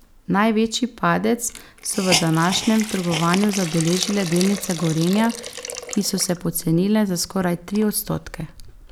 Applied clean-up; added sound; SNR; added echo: none; Hiss; 10 dB; none.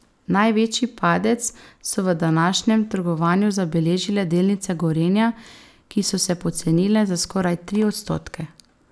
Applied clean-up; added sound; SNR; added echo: none; none; none; none.